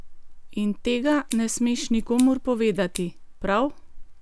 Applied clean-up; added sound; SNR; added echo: none; Scissors; 15 dB; none.